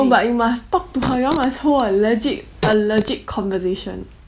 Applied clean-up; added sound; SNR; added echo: none; Fart; 10 dB; none.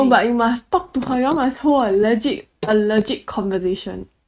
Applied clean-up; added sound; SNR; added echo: neural mask model RNNoise.